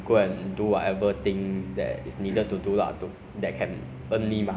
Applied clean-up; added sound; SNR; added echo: none; none; none; none.